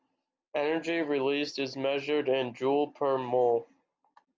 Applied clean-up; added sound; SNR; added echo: none; none; none; none.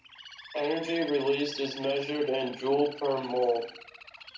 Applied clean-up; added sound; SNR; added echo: none; Bird; 15 dB; reverberation time 0.4 s.